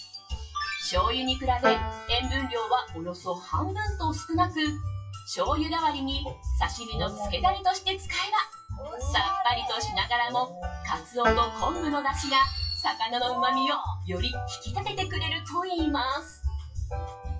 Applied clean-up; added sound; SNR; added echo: classical method WPE with log-MMSE.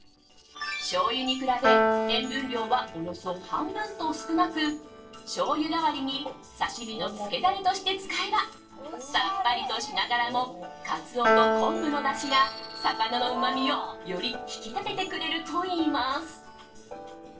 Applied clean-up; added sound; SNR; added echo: neural separator model SepFormer DNS4.